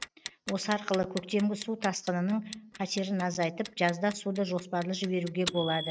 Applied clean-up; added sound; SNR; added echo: neural mask model RNNoise.